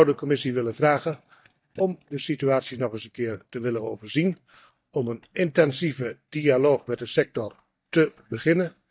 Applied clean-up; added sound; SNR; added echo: neural mask model DeepFilterNet 3.